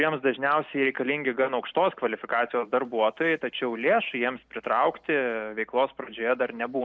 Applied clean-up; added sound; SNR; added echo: none; none; none; none.